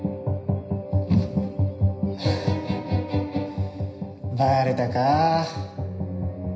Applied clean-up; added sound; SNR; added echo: none; none; none; reverberation time 0.9 s.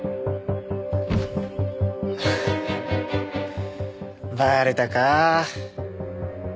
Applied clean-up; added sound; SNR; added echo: none; none; none; none.